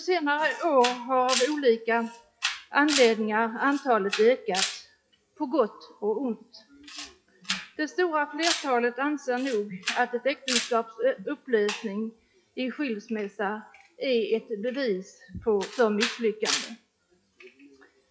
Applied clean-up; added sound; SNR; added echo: classical method WPE with log-MMSE.